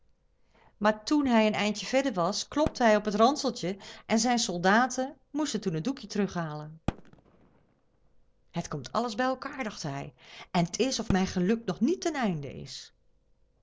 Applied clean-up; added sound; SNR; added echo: neural separator model SepFormer DNS4.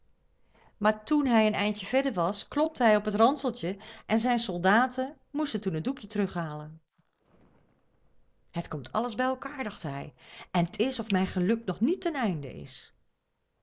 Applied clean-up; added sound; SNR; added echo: neural mask model Resemble Enhance denoiser.